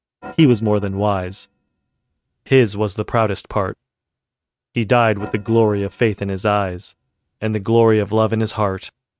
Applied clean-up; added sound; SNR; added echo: neural mask model RNNoise.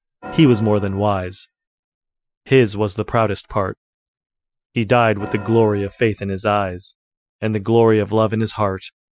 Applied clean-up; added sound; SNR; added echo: classical method Wiener filter.